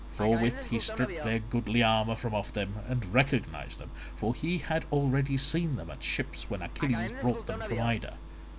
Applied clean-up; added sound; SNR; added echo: none; Fixed-wing aircraft, airplane; 13 dB; none.